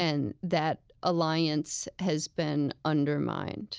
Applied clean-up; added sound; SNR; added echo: none; none; none; none.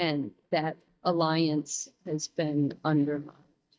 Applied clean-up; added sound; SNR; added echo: neural mask model DeepFilterNet 3.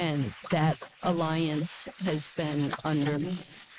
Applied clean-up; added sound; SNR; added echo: neural mask model Resemble Enhance denoiser.